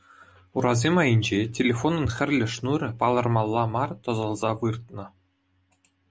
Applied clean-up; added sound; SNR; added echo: none; none; none; none.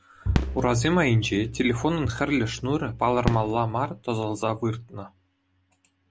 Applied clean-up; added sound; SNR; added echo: none; Fireworks + Bowed string instrument; 8 dB; none.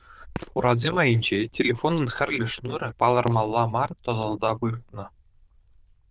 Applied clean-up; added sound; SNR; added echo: neural diffusion model UNIVERSE++.